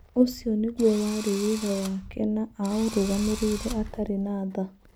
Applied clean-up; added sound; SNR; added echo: none; Wind + Engine / Drill; 13 dB; none.